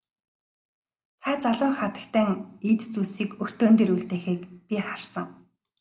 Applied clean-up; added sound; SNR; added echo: none; none; none; none.